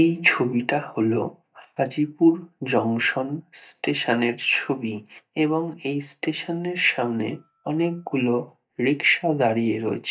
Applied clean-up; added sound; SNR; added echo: neural mask model DeepFilterNet 3.